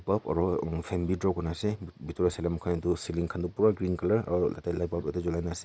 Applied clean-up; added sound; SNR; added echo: none; none; none; none.